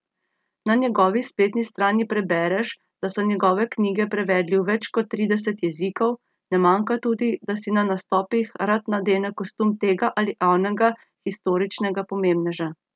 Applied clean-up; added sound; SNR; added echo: none; none; none; none.